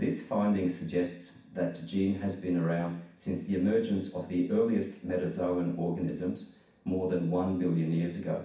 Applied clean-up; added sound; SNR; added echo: none; none; none; reverberation time 0.6 s.